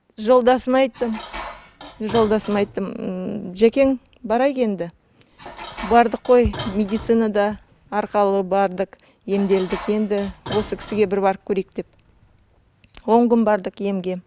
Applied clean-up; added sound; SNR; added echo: none; Dishes, pots, and pans; 16 dB; none.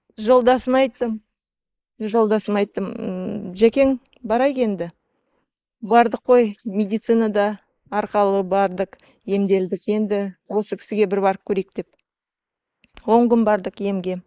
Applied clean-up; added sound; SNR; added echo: neural mask model Resemble Enhance denoiser.